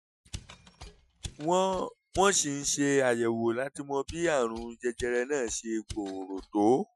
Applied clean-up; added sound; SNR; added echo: classical method Wiener filter.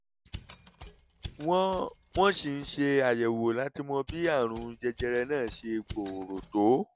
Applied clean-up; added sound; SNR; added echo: none; Mechanisms; 16 dB; none.